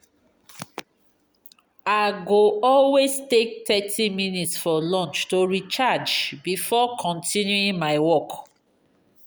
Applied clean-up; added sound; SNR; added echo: none; none; none; none.